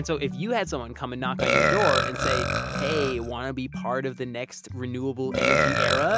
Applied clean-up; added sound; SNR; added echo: none; Burping, eructation; -1 dB; none.